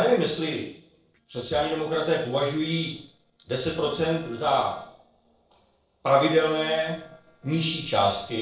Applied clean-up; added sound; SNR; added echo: neural separator model SepFormer DNS4.